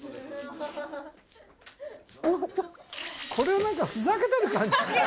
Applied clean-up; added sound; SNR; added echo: none; none; none; none.